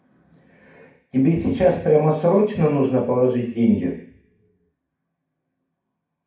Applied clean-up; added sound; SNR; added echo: none; none; none; reverberation time 0.6 s.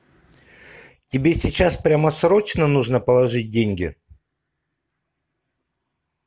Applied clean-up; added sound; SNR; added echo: none; none; none; none.